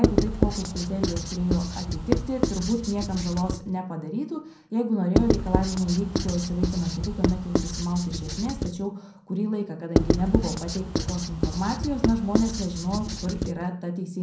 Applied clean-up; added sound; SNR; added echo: none; Writing; -1 dB; reverberation time 0.6 s.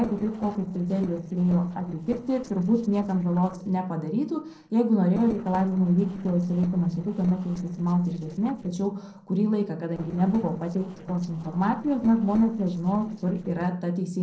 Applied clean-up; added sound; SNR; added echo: neural separator model SepFormer DNS4.